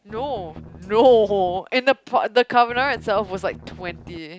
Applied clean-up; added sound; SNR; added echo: none; Strum; 18 dB; none.